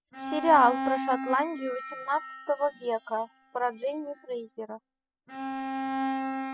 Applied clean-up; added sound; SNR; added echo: classical method spectral subtraction.